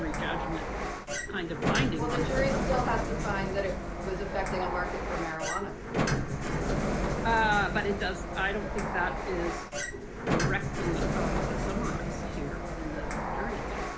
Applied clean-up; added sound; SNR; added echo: none; Sliding door; -2 dB; none.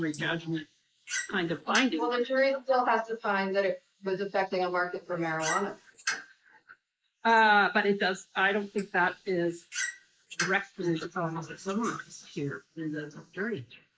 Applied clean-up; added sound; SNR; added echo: neural mask model Resemble Enhance denoiser.